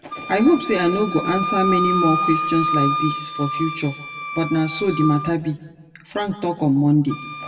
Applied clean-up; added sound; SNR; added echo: none; Wind instrument, woodwind instrument; 5 dB; reverberation time 0.9 s.